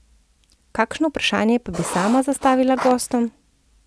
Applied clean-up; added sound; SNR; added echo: none; Writing; 10 dB; none.